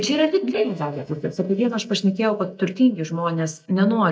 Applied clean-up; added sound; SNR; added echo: neural mask model DeepFilterNet 3.